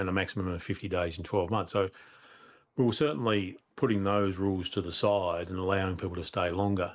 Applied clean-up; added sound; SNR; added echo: neural mask model Resemble Enhance denoiser.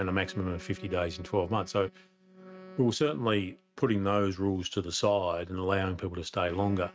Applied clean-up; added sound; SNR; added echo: neural mask model RNNoise.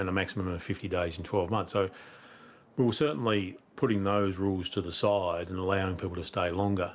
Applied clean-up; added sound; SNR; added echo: none; none; none; none.